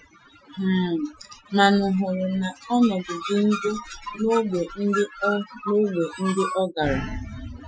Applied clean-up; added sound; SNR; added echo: classical method Wiener filter.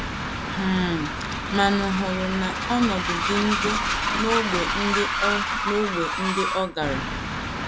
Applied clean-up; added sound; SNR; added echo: none; Train; 0 dB; none.